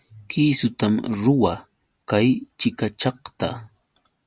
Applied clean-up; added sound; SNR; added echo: none; none; none; none.